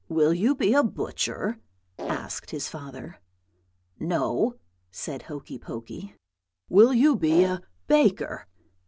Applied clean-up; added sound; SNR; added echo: none; Fart; 8 dB; none.